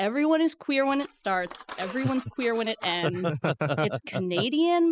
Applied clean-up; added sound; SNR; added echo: classical method spectral subtraction.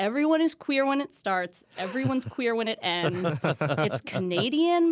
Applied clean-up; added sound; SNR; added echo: none; none; none; none.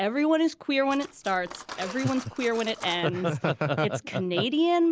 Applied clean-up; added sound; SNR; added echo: none; Cutlery, silverware; 19 dB; none.